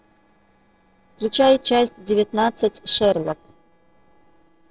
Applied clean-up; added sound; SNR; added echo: neural separator model SepFormer DNS4.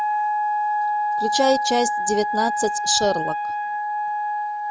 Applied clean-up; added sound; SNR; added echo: none; Wind instrument, woodwind instrument; -2 dB; none.